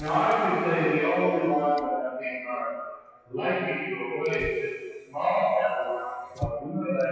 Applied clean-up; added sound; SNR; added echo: classical method WPE with log-MMSE.